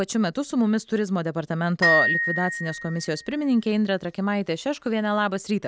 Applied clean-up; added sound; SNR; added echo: none; Glockenspiel; 4 dB; none.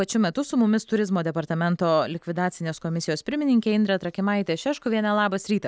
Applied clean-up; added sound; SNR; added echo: none; none; none; none.